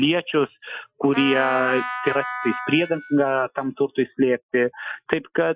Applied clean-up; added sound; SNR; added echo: classical method Wiener filter.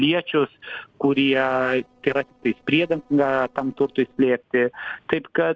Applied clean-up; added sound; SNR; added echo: neural separator model SepFormer DNS4.